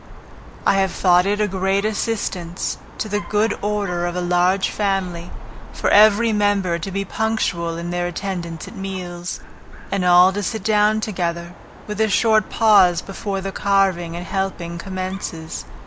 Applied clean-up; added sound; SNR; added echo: none; Dog; 15 dB; none.